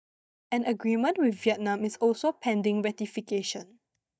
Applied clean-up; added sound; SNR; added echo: neural mask model DeepFilterNet 3.